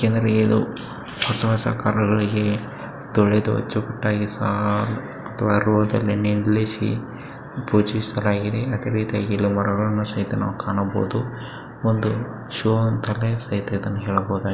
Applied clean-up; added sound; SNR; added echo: none; none; none; none.